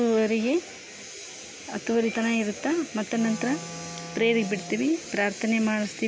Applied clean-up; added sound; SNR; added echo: none; Wind instrument, woodwind instrument; 16 dB; none.